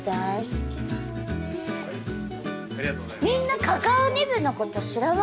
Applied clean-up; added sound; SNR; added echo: none; none; none; none.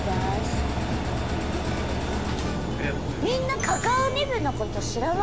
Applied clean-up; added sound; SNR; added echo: none; Engine; 1 dB; none.